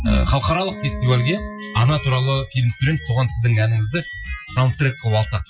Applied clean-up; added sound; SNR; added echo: classical method Wiener filter.